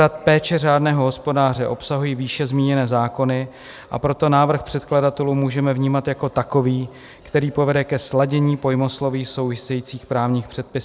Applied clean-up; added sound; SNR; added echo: none; none; none; none.